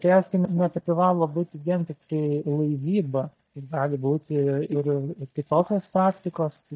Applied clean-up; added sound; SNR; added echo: neural mask model DeepFilterNet 3.